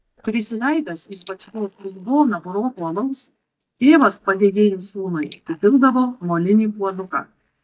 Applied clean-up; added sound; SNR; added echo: neural mask model DeepFilterNet 3.